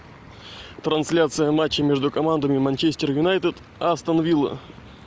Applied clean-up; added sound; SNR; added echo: none; none; none; none.